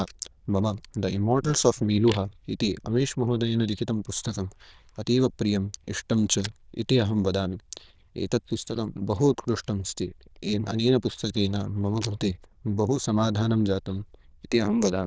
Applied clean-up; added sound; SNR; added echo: neural diffusion model UNIVERSE++.